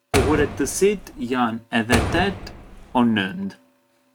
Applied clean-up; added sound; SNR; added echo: none; Door; 5 dB; none.